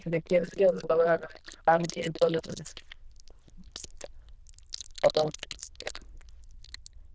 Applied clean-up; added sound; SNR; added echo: neural diffusion model UNIVERSE++.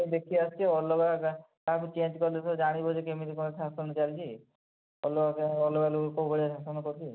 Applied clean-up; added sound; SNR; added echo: none; none; none; none.